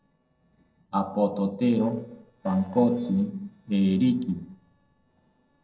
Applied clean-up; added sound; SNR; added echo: neural separator model SepFormer DNS4.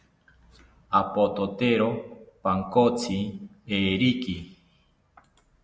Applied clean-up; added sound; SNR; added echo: none; none; none; none.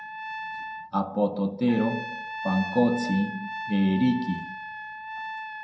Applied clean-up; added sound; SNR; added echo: none; Trumpet; 9 dB; reverberation time 0.2 s.